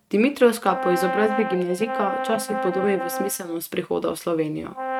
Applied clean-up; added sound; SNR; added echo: neural mask model RNNoise.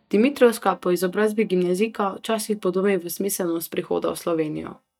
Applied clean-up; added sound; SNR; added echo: neural mask model DeepFilterNet 3.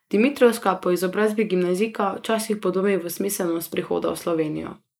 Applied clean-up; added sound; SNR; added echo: neural mask model Resemble Enhance denoiser.